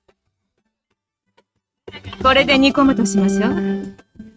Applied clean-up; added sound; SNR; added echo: neural mask model RNNoise.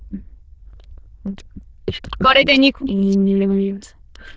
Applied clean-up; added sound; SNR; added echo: neural diffusion model UNIVERSE++.